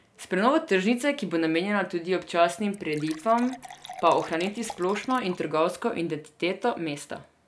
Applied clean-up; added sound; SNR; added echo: none; Fill (with liquid) / Water; 16 dB; none.